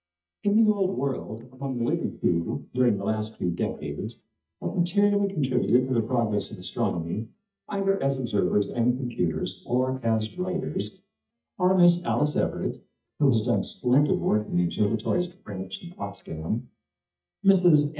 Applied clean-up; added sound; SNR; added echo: neural mask model DeepFilterNet 3.